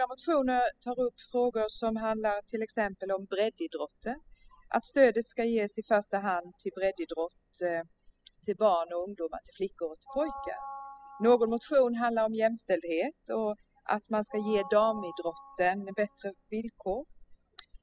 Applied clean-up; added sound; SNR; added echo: classical method spectral subtraction.